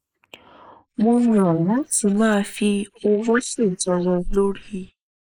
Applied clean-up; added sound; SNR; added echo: neural mask model Resemble Enhance denoiser.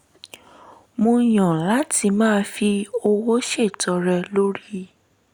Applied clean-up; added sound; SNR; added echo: none; none; none; none.